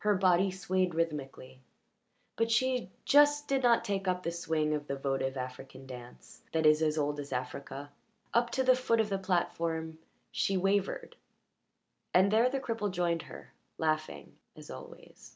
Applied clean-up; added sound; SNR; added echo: none; none; none; none.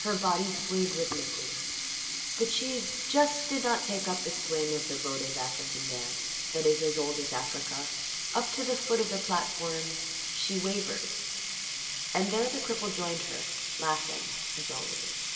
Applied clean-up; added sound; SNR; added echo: none; Sink (filling or washing); 1 dB; reverberation time 2.0 s.